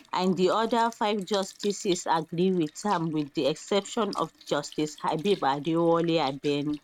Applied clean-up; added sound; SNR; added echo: neural mask model RNNoise.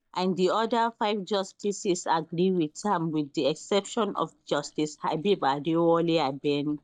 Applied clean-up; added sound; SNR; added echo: neural mask model DeepFilterNet 3.